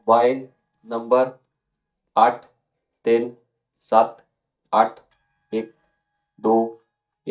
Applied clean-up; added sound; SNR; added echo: neural mask model DeepFilterNet 3.